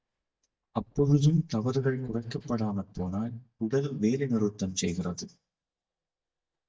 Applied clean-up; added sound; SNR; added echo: neural mask model DeepFilterNet 3.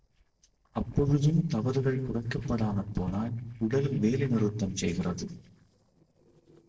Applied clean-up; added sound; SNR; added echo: neural separator model SepFormer DNS4.